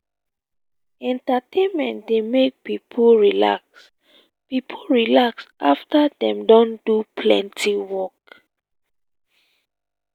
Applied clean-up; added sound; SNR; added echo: none; none; none; none.